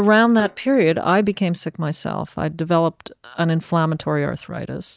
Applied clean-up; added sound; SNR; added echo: neural mask model DeepFilterNet 3.